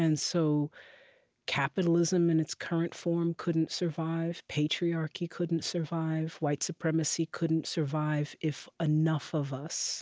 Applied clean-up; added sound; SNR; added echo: none; none; none; none.